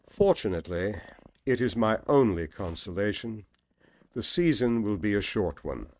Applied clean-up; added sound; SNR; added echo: neural mask model RNNoise.